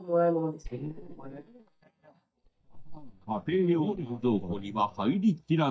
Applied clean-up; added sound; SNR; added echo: neural mask model DeepFilterNet 3.